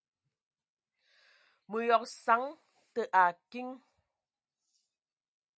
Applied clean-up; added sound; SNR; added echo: none; none; none; none.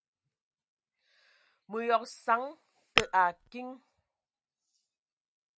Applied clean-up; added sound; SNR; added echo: none; Tap / Glass; -3 dB; none.